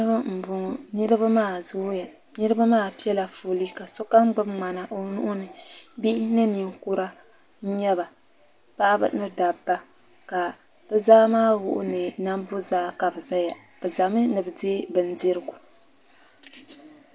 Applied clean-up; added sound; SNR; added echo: none; none; none; none.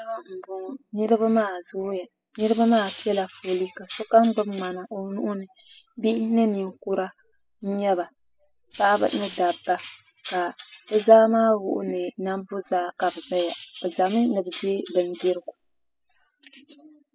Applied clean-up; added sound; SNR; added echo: classical method spectral subtraction.